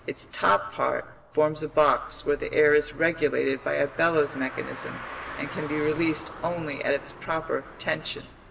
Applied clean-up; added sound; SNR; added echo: none; Car; 16 dB; reverberation time 2.8 s.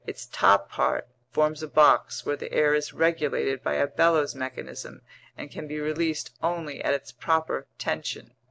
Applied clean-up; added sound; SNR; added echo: none; none; none; none.